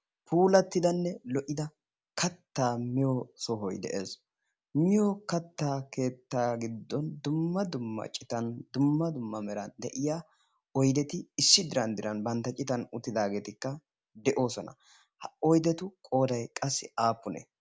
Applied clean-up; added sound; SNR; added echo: none; none; none; none.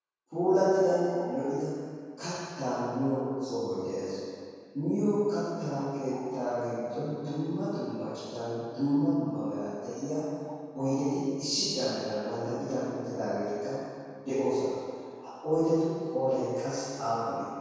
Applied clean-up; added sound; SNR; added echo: none; Bird; 15 dB; reverberation time 2.2 s.